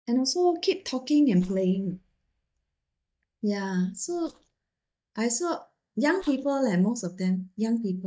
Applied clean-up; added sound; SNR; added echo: neural mask model DeepFilterNet 3.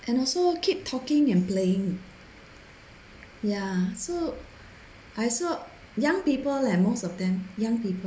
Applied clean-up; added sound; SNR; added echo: none; none; none; none.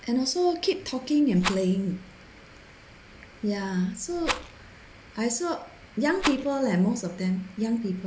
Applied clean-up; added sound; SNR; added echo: none; Rattle; 7 dB; none.